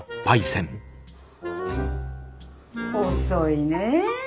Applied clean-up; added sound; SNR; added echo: none; none; none; none.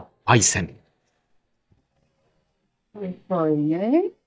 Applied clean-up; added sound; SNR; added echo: neural mask model DeepFilterNet 3.